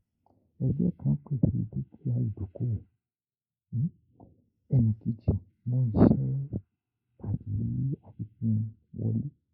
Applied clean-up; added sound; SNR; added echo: neural mask model Resemble Enhance denoiser.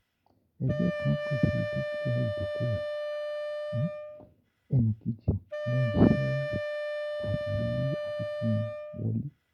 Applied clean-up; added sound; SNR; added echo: none; Wind instrument, woodwind instrument; 4 dB; none.